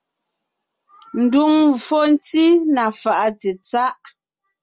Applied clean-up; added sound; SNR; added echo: none; none; none; none.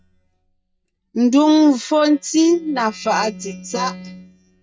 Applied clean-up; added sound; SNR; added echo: neural mask model DeepFilterNet 3.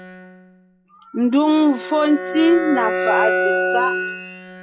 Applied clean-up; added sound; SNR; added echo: classical method log-MMSE.